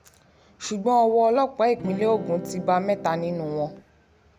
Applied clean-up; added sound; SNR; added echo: none; Electric guitar / Strum; 12 dB; none.